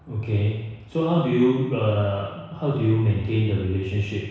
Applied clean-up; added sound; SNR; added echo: none; none; none; reverberation time 1.1 s.